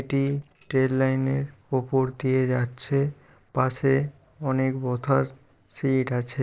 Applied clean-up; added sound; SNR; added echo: neural separator model SepFormer DNS4.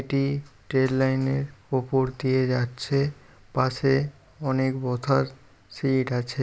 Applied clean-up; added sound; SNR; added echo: none; none; none; none.